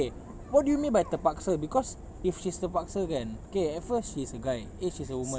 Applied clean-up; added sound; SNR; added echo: none; none; none; none.